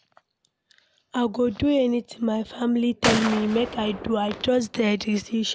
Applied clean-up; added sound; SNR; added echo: none; Gunshot, gunfire; 6 dB; none.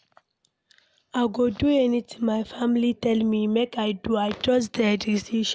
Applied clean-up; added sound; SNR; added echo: none; none; none; none.